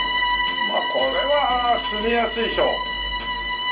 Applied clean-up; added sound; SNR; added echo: none; Bowed string instrument; 0 dB; reverberation time 0.3 s.